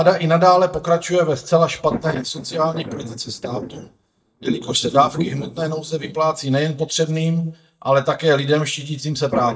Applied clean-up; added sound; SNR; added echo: neural mask model DeepFilterNet 3.